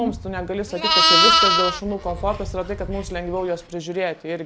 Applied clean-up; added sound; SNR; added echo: none; Livestock, farm animals, working animals; -4 dB; none.